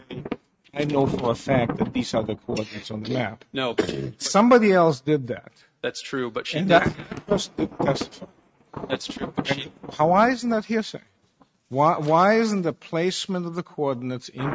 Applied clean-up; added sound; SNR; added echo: neural mask model RNNoise.